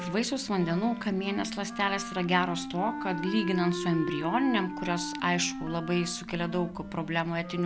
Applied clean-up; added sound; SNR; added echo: none; Wind instrument, woodwind instrument; 8 dB; none.